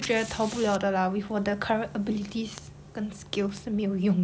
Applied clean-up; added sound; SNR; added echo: none; Fire; 19 dB; none.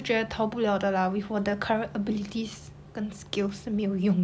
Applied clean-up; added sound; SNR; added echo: none; none; none; none.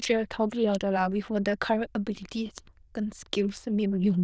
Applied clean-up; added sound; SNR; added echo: neural diffusion model UNIVERSE++.